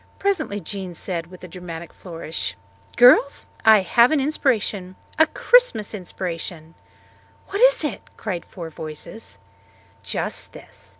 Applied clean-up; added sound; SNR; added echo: none; none; none; none.